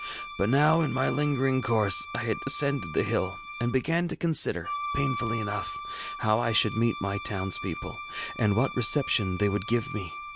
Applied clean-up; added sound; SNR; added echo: none; Wind instrument, woodwind instrument; 11 dB; none.